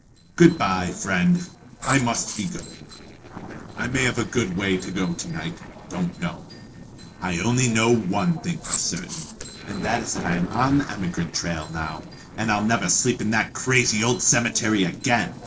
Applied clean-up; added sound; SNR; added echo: neural separator model SepFormer DNS4.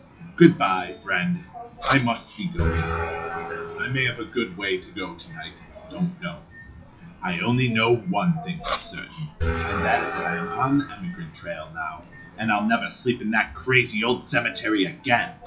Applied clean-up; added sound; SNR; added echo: classical method WPE with log-MMSE.